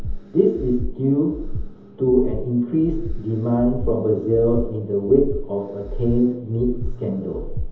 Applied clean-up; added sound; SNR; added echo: none; Breathing; 6 dB; reverberation time 0.8 s.